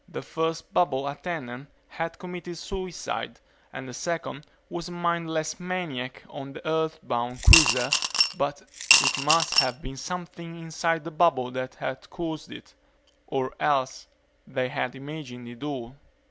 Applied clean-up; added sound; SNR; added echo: none; Coin (dropping) / Glass; -5 dB; none.